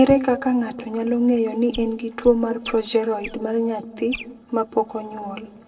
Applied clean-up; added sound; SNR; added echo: neural separator model SepFormer DNS4.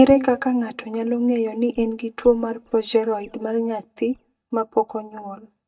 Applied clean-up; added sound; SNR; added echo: neural mask model DeepFilterNet 3.